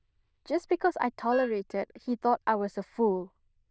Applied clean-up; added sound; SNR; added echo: neural diffusion model UNIVERSE++.